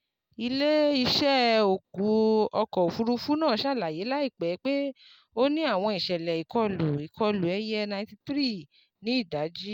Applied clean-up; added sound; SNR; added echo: none; none; none; none.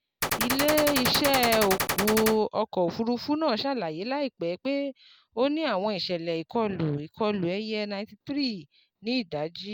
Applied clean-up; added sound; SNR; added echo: none; Gunshot, gunfire; 0 dB; none.